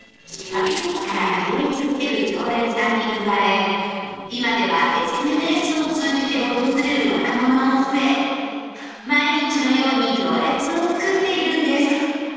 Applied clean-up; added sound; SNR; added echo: neural separator model SepFormer DNS4.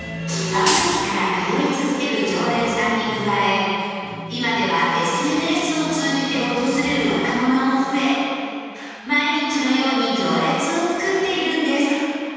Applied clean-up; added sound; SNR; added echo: none; Hi-hat; 8 dB; reverberation time 2.1 s.